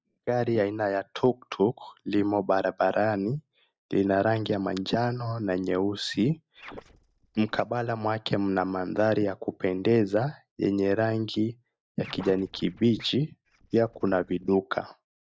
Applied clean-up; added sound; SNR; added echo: neural mask model DeepFilterNet 3.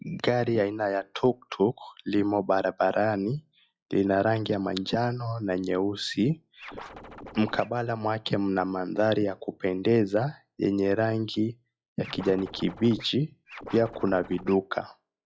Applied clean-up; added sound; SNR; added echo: classical method log-MMSE.